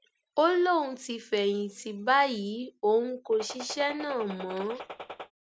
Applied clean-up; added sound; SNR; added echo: none; Gunshot, gunfire; 13 dB; none.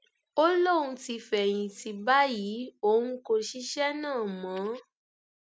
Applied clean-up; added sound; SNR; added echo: none; none; none; none.